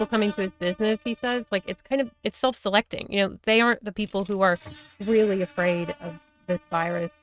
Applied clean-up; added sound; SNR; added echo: neural mask model RNNoise.